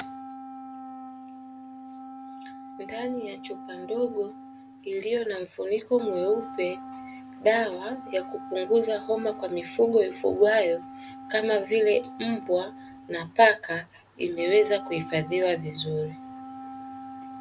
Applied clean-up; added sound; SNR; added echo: none; Wind instrument, woodwind instrument; 14 dB; none.